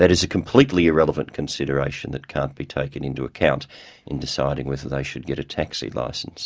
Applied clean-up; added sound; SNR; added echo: none; none; none; none.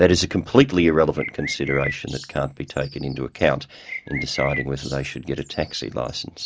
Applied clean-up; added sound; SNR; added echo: none; Bird; 12 dB; none.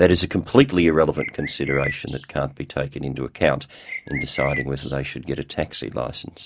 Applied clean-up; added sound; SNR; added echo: neural mask model Resemble Enhance denoiser.